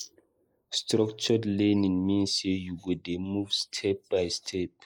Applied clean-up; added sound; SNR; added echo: neural mask model Resemble Enhance denoiser.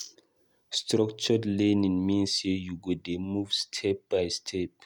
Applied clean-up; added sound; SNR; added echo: none; none; none; none.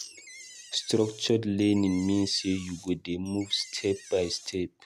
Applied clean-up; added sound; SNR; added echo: none; Door; 20 dB; none.